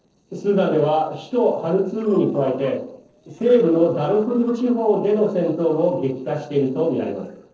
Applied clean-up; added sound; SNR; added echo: neural separator model SepFormer DNS4.